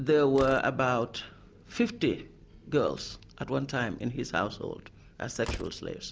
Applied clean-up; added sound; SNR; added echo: none; Slam; 17 dB; none.